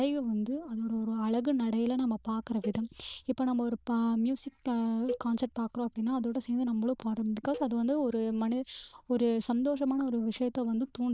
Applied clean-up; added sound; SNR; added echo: neural diffusion model UNIVERSE++.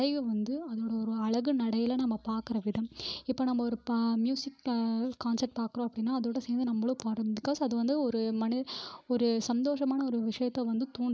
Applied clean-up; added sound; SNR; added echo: none; none; none; none.